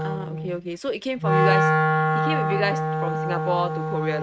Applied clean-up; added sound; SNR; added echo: neural mask model RNNoise.